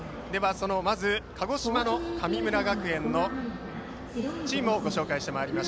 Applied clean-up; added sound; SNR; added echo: none; none; none; none.